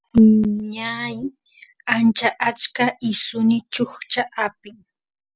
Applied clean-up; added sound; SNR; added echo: none; none; none; none.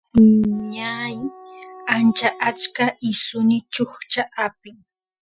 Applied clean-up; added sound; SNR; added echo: classical method Wiener filter.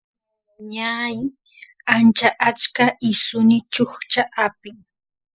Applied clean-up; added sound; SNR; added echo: neural mask model Resemble Enhance denoiser.